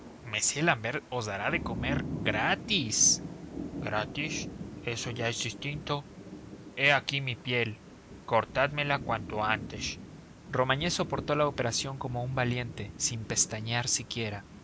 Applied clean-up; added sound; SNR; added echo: none; Thunder / Rain; 10 dB; none.